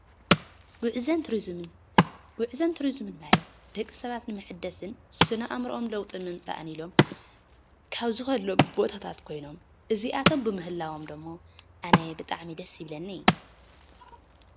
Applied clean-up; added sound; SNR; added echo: none; Wood; -2 dB; none.